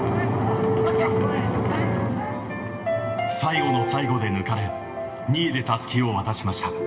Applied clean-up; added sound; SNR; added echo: none; Wind instrument, woodwind instrument; 17 dB; reverberation time 0.9 s.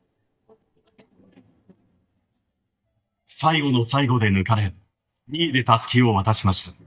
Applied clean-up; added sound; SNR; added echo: neural mask model DeepFilterNet 3.